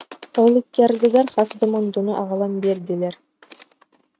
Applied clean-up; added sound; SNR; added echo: neural mask model RNNoise.